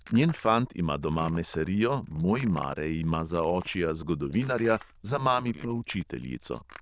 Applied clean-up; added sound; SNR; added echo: neural diffusion model UNIVERSE++.